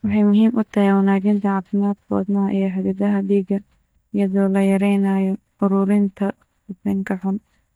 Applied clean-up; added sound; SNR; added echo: neural mask model DeepFilterNet 3.